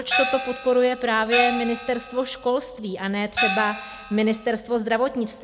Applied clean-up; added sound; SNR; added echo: none; Gong; 3 dB; none.